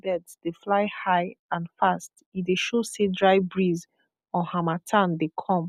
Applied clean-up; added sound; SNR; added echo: none; none; none; none.